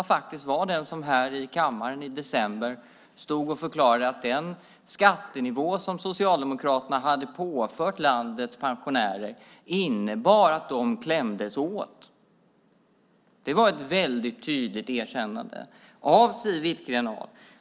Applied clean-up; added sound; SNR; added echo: none; none; none; none.